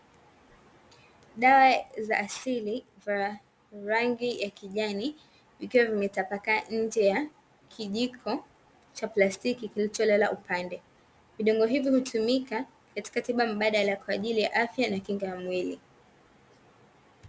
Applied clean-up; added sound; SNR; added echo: none; none; none; none.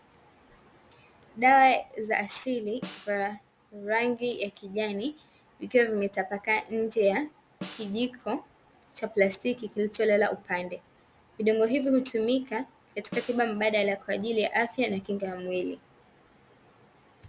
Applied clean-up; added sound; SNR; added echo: none; Snare drum; 18 dB; none.